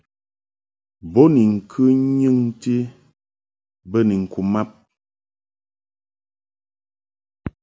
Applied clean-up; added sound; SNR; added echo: none; none; none; none.